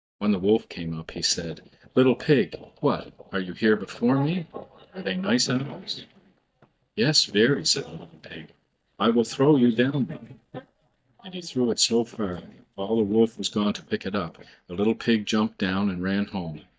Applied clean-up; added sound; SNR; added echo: neural mask model DeepFilterNet 3.